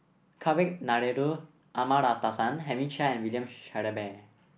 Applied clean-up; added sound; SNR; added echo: none; none; none; none.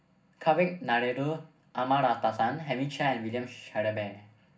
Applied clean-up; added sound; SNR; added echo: none; none; none; reverberation time 0.4 s.